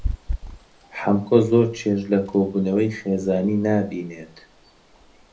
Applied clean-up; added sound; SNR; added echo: none; Wind / Bird; 13 dB; reverberation time 0.3 s.